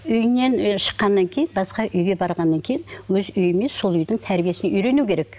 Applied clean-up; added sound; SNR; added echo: none; none; none; none.